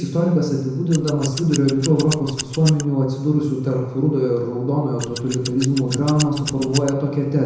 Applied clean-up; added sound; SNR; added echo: none; Scissors; 11 dB; reverberation time 1.0 s.